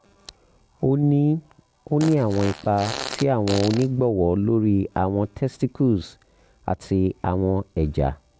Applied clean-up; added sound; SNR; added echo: none; Fart; 11 dB; none.